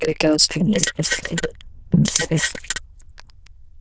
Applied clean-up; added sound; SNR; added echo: neural diffusion model UNIVERSE++.